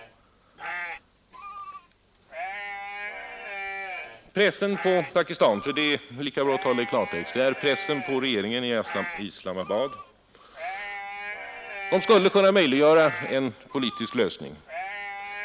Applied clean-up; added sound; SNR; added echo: none; Livestock, farm animals, working animals; 11 dB; none.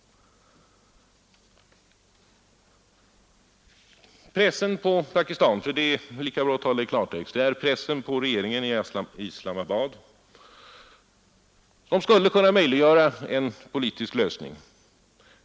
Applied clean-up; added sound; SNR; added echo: none; none; none; none.